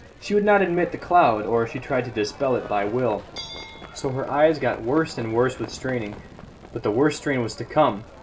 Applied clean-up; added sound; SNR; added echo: none; Livestock, farm animals, working animals; 18 dB; none.